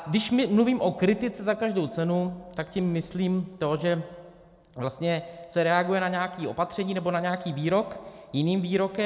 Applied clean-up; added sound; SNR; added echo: none; none; none; none.